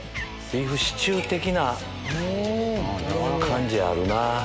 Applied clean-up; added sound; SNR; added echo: none; Cat; 18 dB; none.